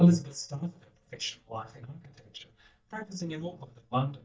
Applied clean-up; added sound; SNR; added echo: neural mask model DeepFilterNet 3.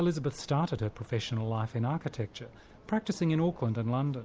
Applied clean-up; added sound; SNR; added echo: none; none; none; none.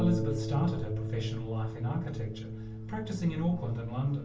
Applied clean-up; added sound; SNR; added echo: none; Harp; 4 dB; reverberation time 0.4 s.